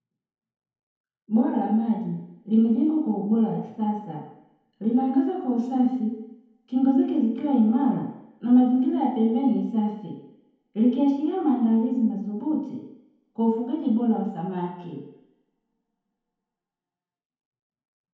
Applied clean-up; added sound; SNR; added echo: none; none; none; reverberation time 0.9 s.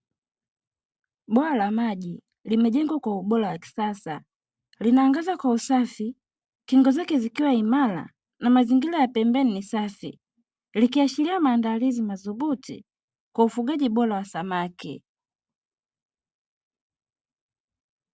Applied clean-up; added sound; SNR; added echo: none; none; none; none.